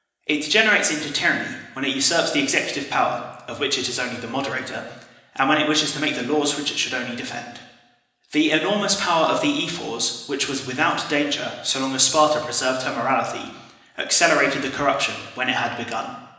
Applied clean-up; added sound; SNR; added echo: none; none; none; reverberation time 1.0 s.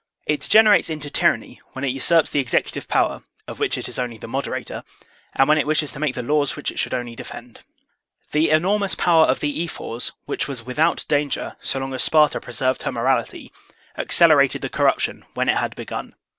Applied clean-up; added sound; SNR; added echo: none; none; none; none.